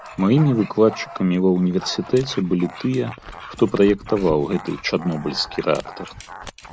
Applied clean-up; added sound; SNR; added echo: none; Dog; 17 dB; none.